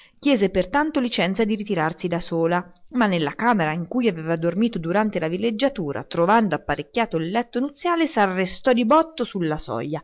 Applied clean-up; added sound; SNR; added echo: none; none; none; none.